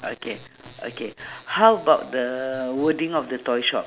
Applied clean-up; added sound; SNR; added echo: none; none; none; none.